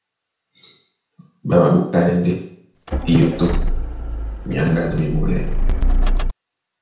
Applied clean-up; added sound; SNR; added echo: none; Motor vehicle (road); -2 dB; reverberation time 0.5 s.